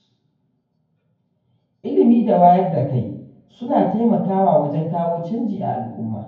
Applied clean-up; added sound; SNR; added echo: none; none; none; reverberation time 0.9 s.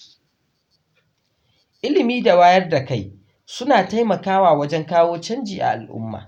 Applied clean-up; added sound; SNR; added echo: none; none; none; none.